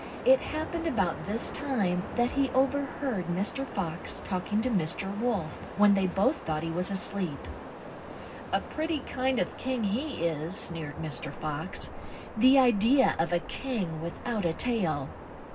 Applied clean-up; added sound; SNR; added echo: none; Waves, surf; 12 dB; reverberation time 0.4 s.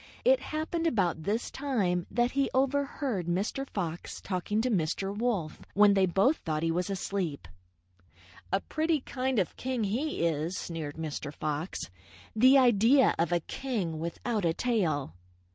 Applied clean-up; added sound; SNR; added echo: none; none; none; none.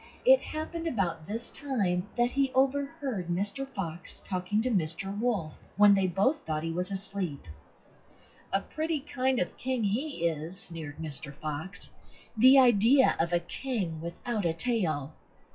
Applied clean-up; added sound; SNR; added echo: classical method WPE with log-MMSE.